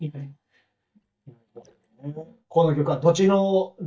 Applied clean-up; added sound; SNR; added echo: neural mask model DeepFilterNet 3.